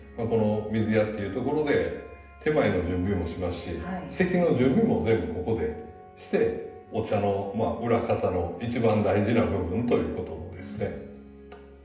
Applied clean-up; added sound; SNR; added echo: none; none; none; reverberation time 0.8 s.